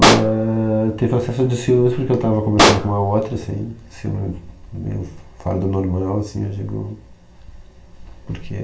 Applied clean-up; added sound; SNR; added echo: none; Explosion; -1 dB; reverberation time 0.4 s.